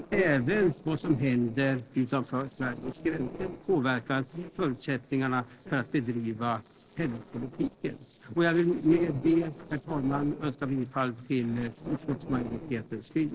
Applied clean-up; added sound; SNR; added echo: neural separator model SepFormer DNS4.